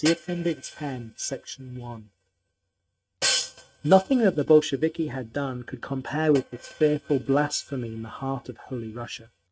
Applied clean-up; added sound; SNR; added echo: neural mask model RNNoise.